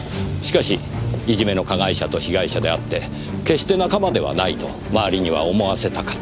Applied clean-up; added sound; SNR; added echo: none; none; none; none.